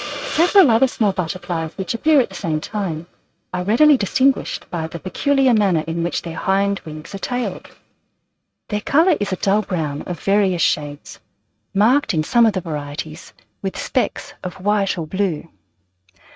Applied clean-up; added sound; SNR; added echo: neural mask model RNNoise.